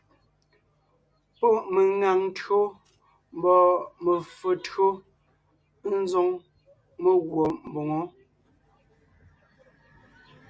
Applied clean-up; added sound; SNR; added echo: none; none; none; none.